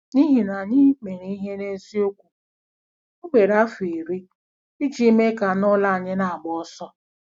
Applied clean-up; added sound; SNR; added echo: none; none; none; none.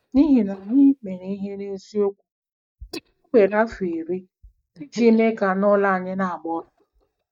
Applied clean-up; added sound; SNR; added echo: neural mask model DeepFilterNet 3.